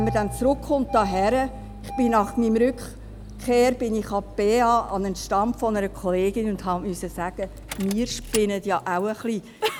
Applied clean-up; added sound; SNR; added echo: none; Engine starting; 12 dB; none.